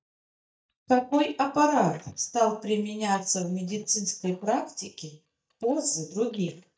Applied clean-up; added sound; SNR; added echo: neural mask model DeepFilterNet 3.